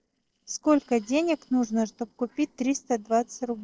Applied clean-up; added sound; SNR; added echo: neural separator model SepFormer DNS4.